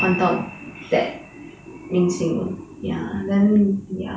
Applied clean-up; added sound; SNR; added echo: none; Piano; 15 dB; none.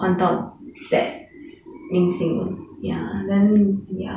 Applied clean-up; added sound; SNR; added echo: none; none; none; none.